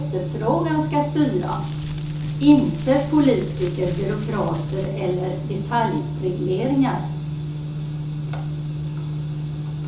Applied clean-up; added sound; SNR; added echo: none; Crumpling, crinkling; 16 dB; reverberation time 0.7 s.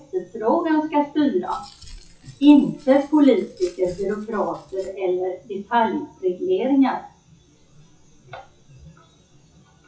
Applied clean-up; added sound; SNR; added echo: classical method WPE with log-MMSE.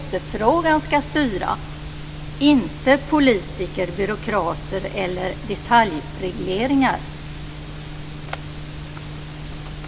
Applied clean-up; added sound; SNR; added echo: none; none; none; none.